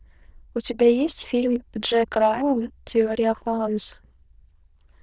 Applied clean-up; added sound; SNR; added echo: neural diffusion model UNIVERSE++.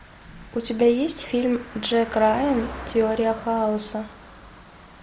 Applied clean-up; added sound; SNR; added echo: none; Car passing by; 17 dB; none.